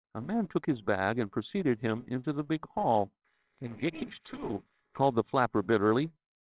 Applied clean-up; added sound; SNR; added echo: neural separator model SepFormer WHAMR!.